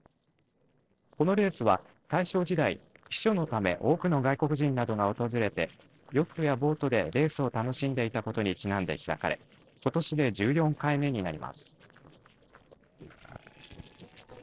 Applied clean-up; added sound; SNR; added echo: neural separator model SepFormer DNS4.